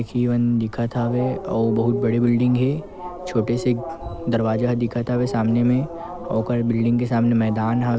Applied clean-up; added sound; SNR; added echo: none; none; none; none.